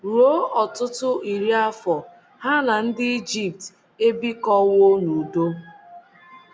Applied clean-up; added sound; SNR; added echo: none; none; none; none.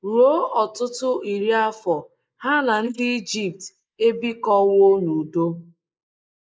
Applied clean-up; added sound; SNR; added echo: neural mask model Resemble Enhance denoiser.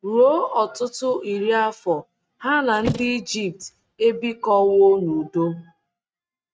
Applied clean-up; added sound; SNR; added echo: neural mask model RNNoise.